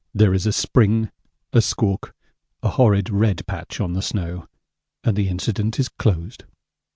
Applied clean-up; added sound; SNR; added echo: none; none; none; none.